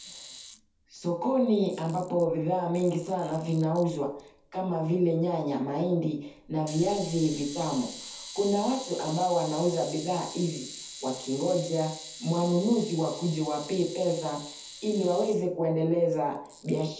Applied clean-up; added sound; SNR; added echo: none; Camera; 17 dB; reverberation time 0.5 s.